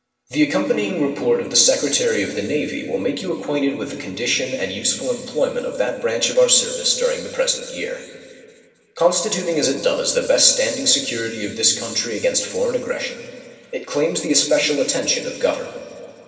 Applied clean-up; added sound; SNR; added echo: none; none; none; reverberation time 2.4 s.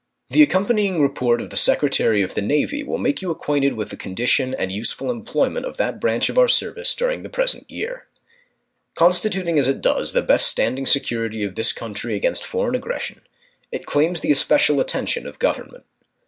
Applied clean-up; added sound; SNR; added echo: none; none; none; none.